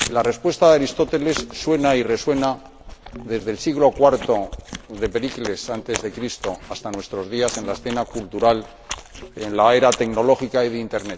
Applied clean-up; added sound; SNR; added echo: none; Chewing, mastication; 15 dB; none.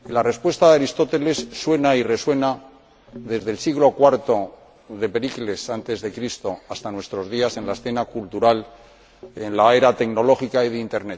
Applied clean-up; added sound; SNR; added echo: none; none; none; none.